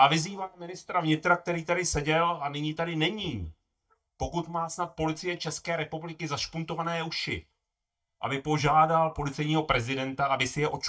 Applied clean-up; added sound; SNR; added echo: neural mask model DeepFilterNet 3.